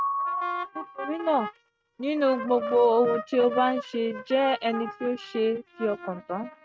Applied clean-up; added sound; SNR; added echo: neural mask model RNNoise.